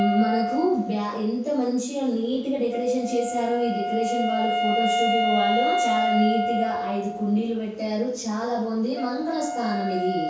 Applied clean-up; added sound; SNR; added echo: none; Wind instrument, woodwind instrument; 2 dB; reverberation time 0.7 s.